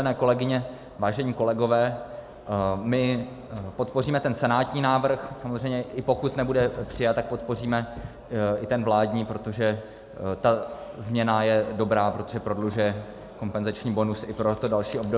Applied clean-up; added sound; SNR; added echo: none; none; none; none.